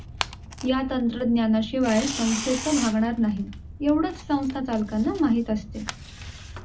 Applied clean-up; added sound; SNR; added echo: none; Tearing; 11 dB; reverberation time 0.4 s.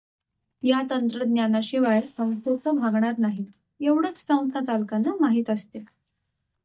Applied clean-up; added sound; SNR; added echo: neural mask model DeepFilterNet 3.